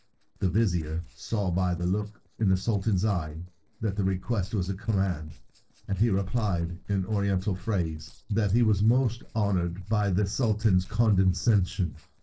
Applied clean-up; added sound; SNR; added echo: neural separator model SepFormer DNS4.